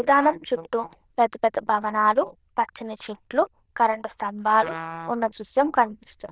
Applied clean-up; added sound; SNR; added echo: neural diffusion model UNIVERSE++.